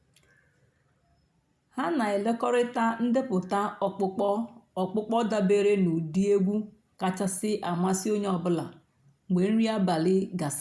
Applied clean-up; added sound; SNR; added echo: none; none; none; none.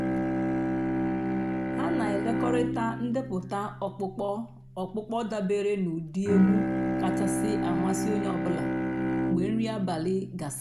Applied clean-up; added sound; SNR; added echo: none; Bowed string instrument; -2 dB; none.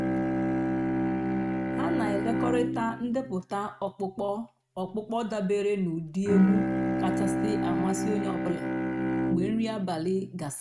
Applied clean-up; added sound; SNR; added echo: neural mask model RNNoise.